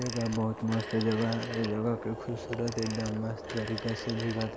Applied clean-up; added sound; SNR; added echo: none; Telephone; 11 dB; none.